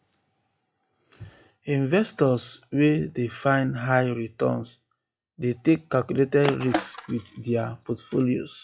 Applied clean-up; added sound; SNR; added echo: classical method log-MMSE.